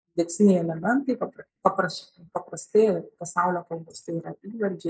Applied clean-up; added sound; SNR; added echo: neural mask model DeepFilterNet 3.